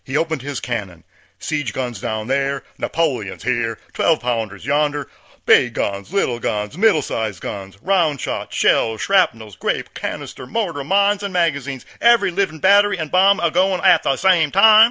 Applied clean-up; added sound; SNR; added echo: none; none; none; none.